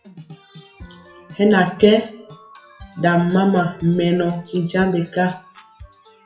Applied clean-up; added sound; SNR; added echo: classical method WPE with log-MMSE.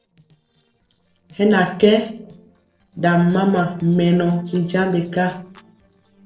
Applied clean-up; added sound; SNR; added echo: neural separator model SepFormer DNS4.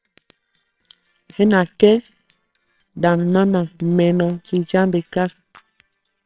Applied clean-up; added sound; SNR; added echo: neural separator model SepFormer WHAMR!.